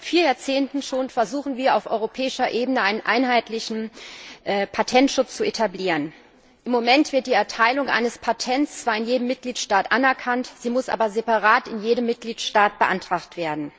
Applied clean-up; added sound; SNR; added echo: none; none; none; none.